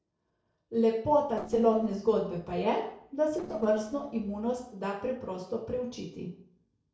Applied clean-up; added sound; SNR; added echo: neural separator model SepFormer DNS4.